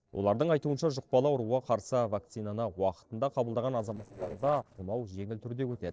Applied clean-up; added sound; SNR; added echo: neural separator model SepFormer DNS4.